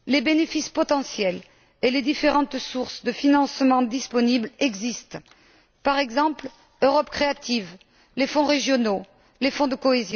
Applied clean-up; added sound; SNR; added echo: none; none; none; none.